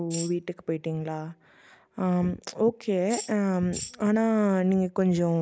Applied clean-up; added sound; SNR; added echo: none; Tambourine; 13 dB; none.